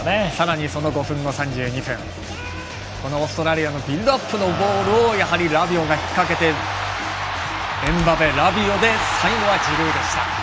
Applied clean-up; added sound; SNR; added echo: none; Computer keyboard; 18 dB; none.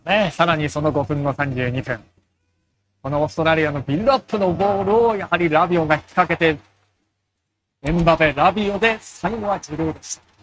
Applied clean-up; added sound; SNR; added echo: neural mask model RNNoise.